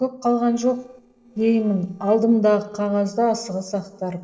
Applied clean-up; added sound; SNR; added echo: neural separator model SepFormer DNS4.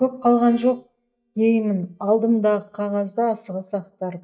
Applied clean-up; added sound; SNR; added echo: neural mask model DeepFilterNet 3.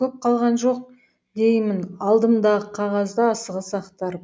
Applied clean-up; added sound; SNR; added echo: none; none; none; none.